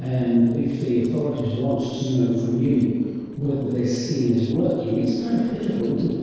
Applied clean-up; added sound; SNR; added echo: neural separator model SepFormer DNS4.